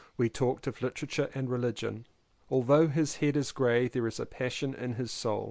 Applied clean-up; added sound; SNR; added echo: none; none; none; none.